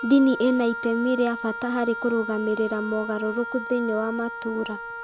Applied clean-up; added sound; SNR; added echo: none; Wind instrument, woodwind instrument; 9 dB; none.